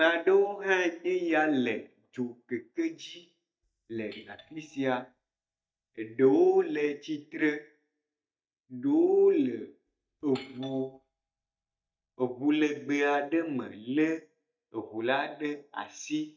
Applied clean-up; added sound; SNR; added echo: neural mask model DeepFilterNet 3.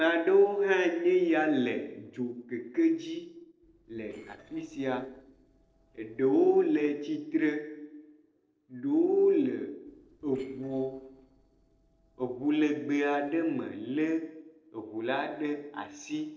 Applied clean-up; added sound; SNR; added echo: neural separator model SepFormer DNS4.